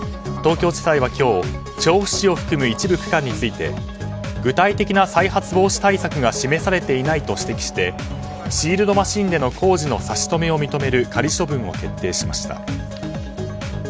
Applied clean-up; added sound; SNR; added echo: none; Wind instrument, woodwind instrument; 17 dB; none.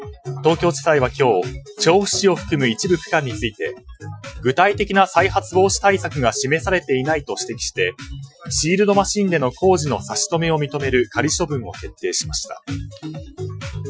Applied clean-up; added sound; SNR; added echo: classical method Wiener filter.